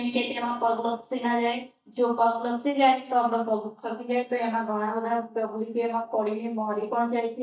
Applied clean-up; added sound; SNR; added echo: neural mask model DeepFilterNet 3.